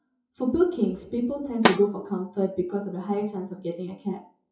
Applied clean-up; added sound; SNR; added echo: classical method WPE with log-MMSE.